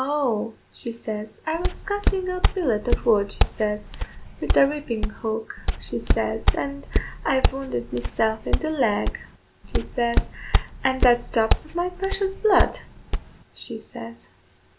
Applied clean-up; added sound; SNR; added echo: none; Walk, footsteps; -1 dB; none.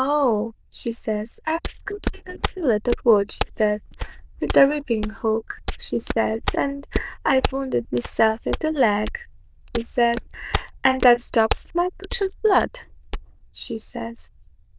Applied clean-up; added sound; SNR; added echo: neural diffusion model UNIVERSE++.